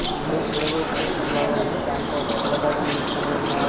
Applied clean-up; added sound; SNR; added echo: none; Bird; -4 dB; none.